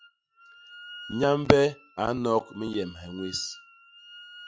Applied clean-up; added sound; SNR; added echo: classical method log-MMSE.